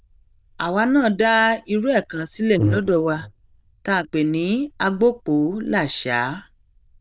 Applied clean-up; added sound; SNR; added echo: neural diffusion model UNIVERSE++.